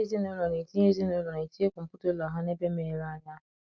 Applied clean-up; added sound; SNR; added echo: none; none; none; none.